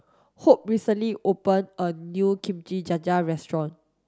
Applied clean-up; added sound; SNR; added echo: none; none; none; none.